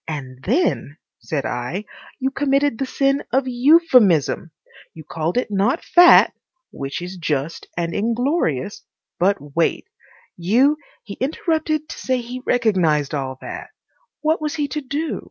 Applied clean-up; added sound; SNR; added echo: none; none; none; none.